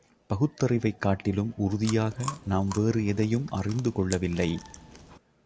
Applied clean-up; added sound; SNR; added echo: none; Chewing, mastication; 15 dB; none.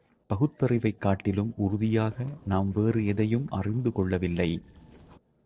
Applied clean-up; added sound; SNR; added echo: neural separator model SepFormer DNS4.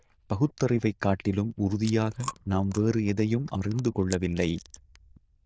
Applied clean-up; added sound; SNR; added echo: neural diffusion model UNIVERSE++.